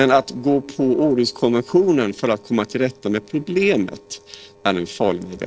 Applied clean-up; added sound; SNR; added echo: neural separator model SepFormer DNS4.